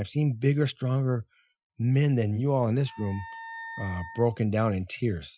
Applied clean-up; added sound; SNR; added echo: classical method Wiener filter.